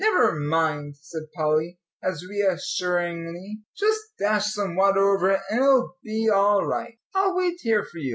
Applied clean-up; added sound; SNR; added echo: none; none; none; none.